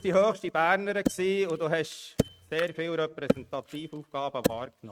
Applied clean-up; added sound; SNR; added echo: neural mask model RNNoise.